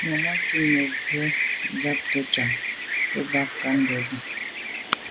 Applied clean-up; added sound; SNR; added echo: none; Bird vocalization, bird call, bird song; -2 dB; none.